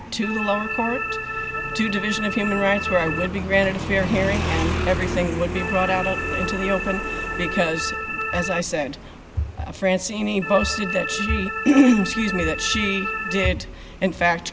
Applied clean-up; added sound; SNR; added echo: none; Organ + Motorcycle; 5 dB; none.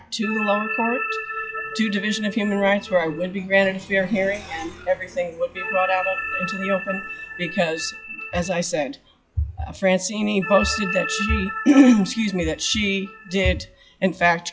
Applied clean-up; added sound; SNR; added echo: classical method log-MMSE.